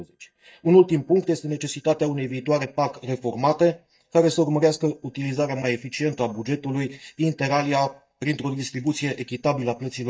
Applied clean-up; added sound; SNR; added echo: neural mask model DeepFilterNet 3.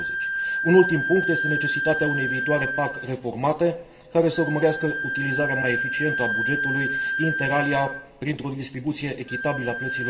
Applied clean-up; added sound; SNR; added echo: none; Wind instrument, woodwind instrument; 3 dB; reverberation time 1.2 s.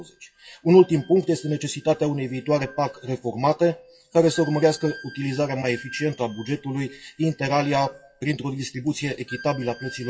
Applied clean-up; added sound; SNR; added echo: classical method WPE with log-MMSE.